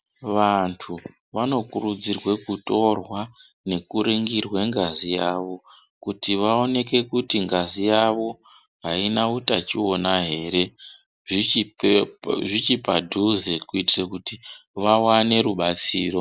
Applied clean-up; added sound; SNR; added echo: none; none; none; none.